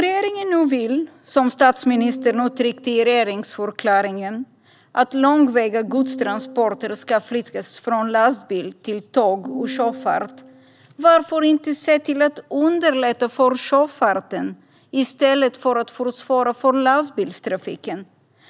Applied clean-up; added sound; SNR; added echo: none; Piano; 14 dB; none.